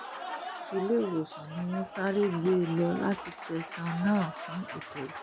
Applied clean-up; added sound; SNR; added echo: none; Applause; 10 dB; none.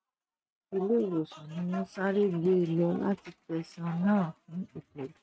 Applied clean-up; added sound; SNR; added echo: neural mask model RNNoise.